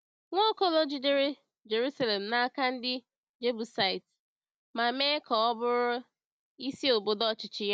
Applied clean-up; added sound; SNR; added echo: none; none; none; none.